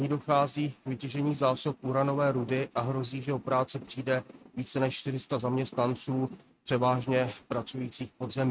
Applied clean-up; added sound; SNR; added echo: neural mask model RNNoise.